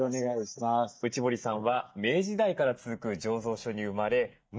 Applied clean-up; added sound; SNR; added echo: neural mask model DeepFilterNet 3.